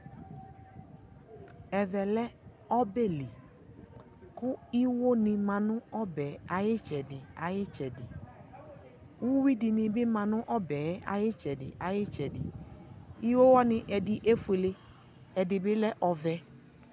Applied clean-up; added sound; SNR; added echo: none; none; none; none.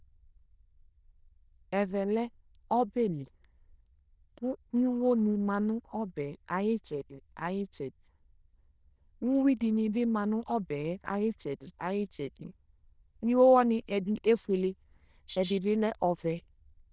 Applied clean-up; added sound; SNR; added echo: neural diffusion model UNIVERSE++.